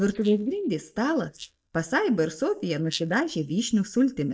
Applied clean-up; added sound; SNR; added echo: neural mask model DeepFilterNet 3.